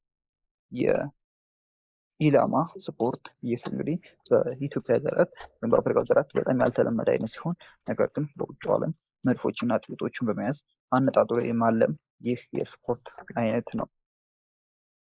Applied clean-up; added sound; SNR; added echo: neural mask model Resemble Enhance denoiser.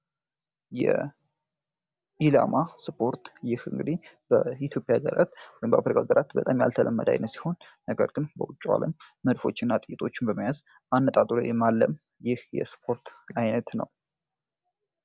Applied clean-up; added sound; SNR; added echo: none; none; none; none.